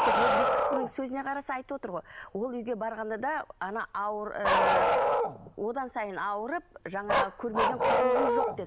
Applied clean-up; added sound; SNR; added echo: none; Bark; -4 dB; none.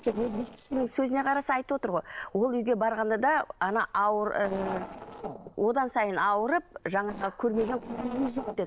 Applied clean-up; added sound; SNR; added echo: neural separator model SepFormer DNS4.